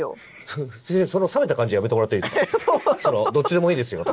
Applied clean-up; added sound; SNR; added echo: none; none; none; none.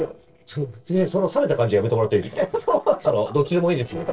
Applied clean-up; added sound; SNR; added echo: neural separator model SepFormer DNS4.